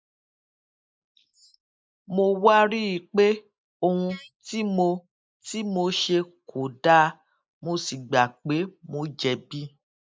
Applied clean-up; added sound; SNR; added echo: neural mask model Resemble Enhance denoiser.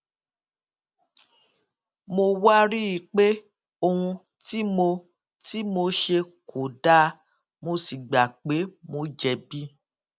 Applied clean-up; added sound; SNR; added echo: none; none; none; none.